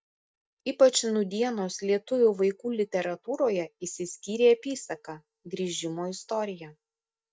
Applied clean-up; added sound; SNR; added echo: neural mask model DeepFilterNet 3.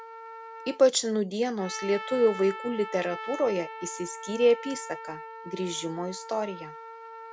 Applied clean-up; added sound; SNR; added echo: none; Trumpet; 12 dB; none.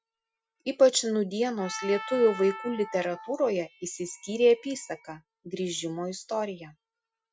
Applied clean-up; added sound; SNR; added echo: classical method Wiener filter.